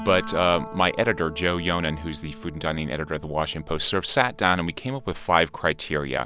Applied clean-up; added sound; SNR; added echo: none; Piano; 17 dB; none.